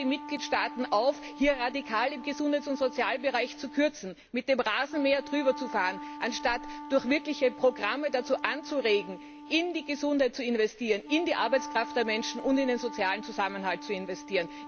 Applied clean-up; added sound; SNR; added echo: none; Wind instrument, woodwind instrument; 14 dB; none.